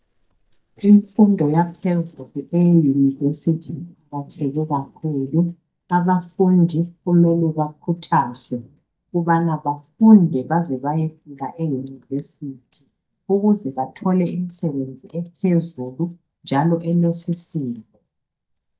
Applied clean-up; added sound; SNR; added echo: neural mask model DeepFilterNet 3.